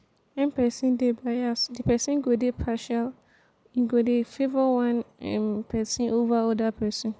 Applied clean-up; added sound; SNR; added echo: none; none; none; none.